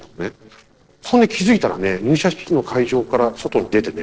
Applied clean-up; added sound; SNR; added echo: neural separator model SepFormer DNS4.